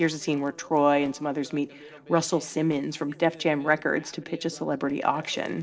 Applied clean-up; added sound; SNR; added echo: neural separator model SepFormer DNS4.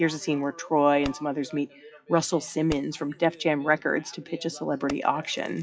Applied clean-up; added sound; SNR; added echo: classical method WPE with log-MMSE.